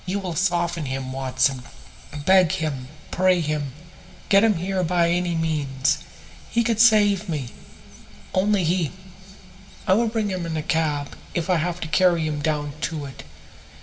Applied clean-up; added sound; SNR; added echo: none; none; none; reverberation time 3.0 s.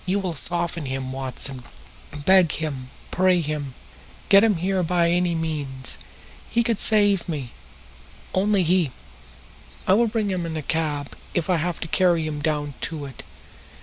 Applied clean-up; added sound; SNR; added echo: none; none; none; none.